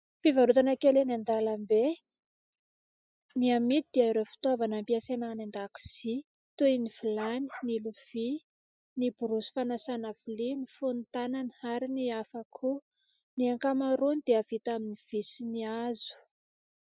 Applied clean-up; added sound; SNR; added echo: classical method spectral subtraction.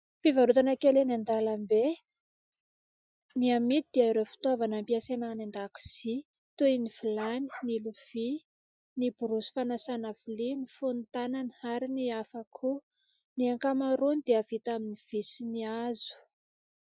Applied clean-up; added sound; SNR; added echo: classical method Wiener filter.